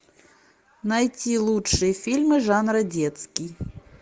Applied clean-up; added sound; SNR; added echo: none; none; none; none.